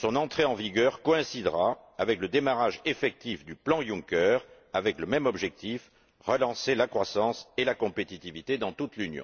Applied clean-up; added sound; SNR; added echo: none; none; none; none.